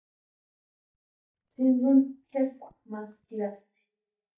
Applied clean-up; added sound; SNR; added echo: neural mask model DeepFilterNet 3.